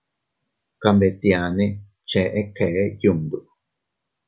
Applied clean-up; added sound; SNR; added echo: none; none; none; none.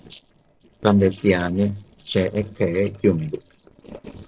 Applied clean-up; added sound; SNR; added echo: neural separator model SepFormer DNS4.